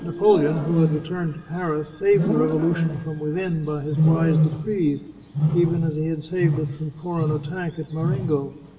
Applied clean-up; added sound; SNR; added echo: none; Wild animals; 2 dB; reverberation time 1.7 s.